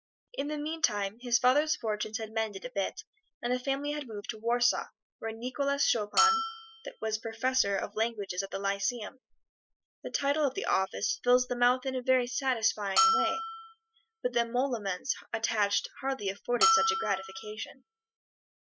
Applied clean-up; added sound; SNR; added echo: classical method spectral subtraction.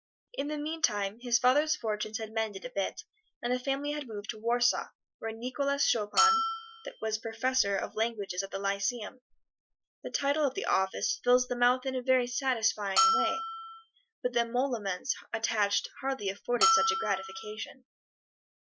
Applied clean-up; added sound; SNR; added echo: classical method Wiener filter.